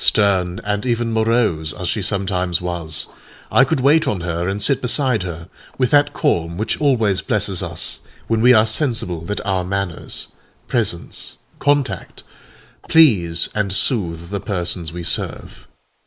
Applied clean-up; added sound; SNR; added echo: neural mask model Resemble Enhance denoiser.